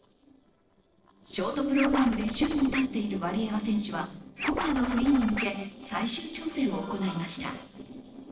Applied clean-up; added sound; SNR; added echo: neural separator model SepFormer DNS4.